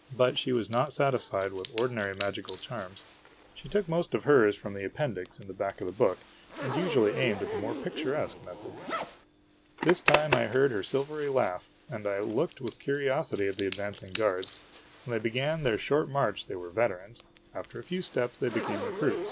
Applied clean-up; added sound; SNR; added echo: none; Zipper (clothing); 8 dB; none.